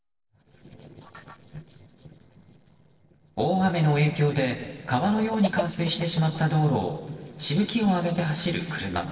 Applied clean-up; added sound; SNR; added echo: neural separator model SepFormer DNS4.